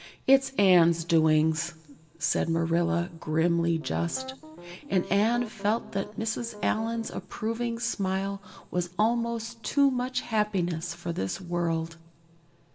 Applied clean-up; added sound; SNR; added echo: none; Piano; 16 dB; reverberation time 0.3 s.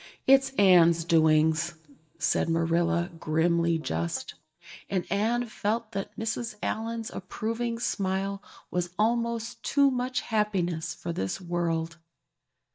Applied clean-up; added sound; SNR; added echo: neural mask model DeepFilterNet 3.